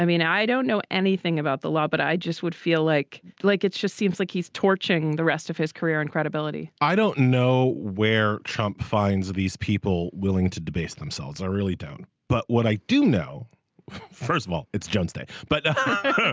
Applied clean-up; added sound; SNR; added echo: none; none; none; none.